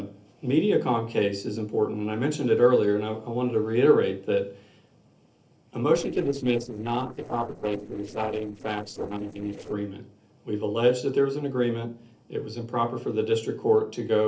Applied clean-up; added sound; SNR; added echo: neural separator model SepFormer DNS4.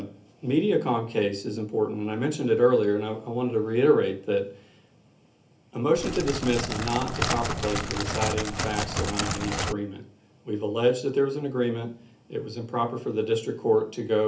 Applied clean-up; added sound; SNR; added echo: none; Crackle; 3 dB; reverberation time 0.3 s.